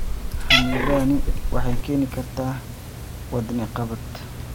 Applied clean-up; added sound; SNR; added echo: none; Cat; -2 dB; none.